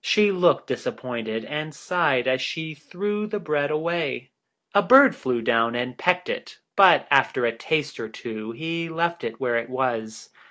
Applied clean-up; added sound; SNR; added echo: none; none; none; none.